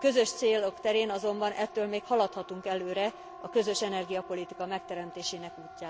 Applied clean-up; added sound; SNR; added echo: none; Siren; 16 dB; none.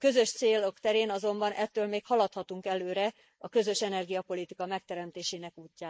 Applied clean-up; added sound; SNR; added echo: neural mask model Resemble Enhance denoiser.